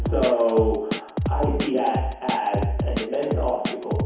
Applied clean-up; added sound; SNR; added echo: none; Drum kit; 2 dB; reverberation time 1.0 s.